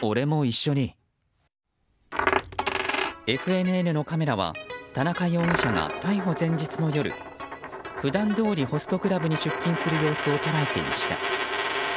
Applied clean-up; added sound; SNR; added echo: none; Coin (dropping); 5 dB; none.